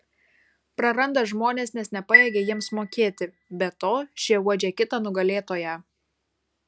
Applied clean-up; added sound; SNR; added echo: none; Chime; -1 dB; none.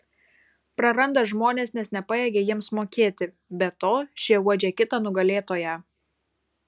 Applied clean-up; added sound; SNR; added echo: none; none; none; none.